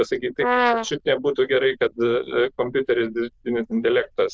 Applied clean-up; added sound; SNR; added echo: neural diffusion model UNIVERSE++.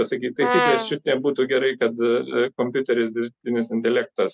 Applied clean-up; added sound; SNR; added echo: none; Brass instrument; 1 dB; none.